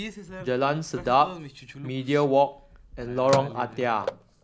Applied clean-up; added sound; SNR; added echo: none; Telephone; 12 dB; none.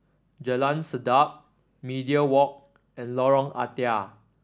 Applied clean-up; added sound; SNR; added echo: none; none; none; none.